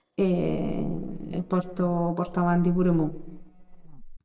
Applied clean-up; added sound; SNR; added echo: neural separator model SepFormer DNS4.